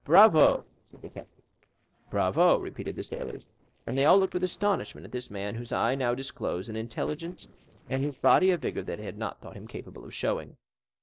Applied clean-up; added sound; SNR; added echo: neural separator model SepFormer DNS4.